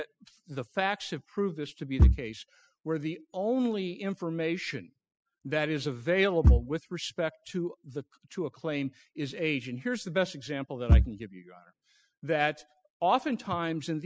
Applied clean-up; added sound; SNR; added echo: classical method spectral subtraction.